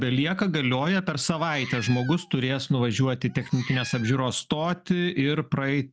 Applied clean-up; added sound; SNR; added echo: none; Meow; 15 dB; none.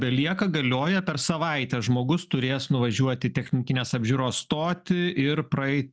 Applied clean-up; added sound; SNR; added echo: none; none; none; none.